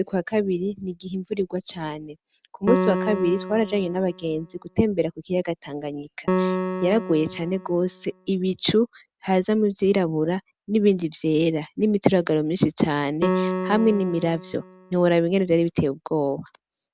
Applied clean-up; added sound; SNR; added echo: none; Piano; 7 dB; none.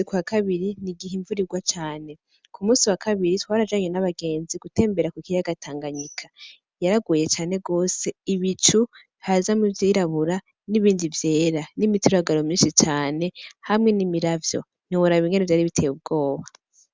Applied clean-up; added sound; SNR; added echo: none; none; none; none.